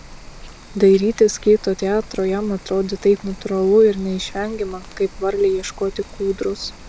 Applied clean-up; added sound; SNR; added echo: none; Rain; 18 dB; none.